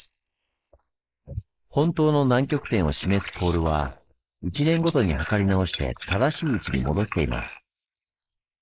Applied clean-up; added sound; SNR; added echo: neural mask model Resemble Enhance denoiser.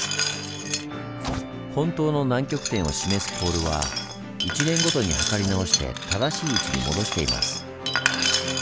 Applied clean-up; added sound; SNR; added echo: none; Glass; 2 dB; none.